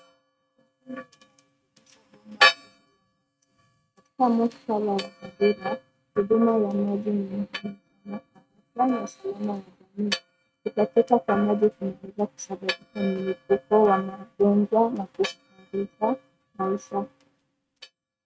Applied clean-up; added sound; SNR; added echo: neural mask model RNNoise.